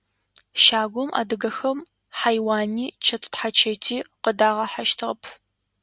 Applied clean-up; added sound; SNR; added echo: none; none; none; none.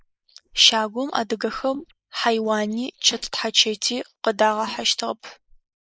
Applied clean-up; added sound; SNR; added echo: neural mask model Resemble Enhance denoiser.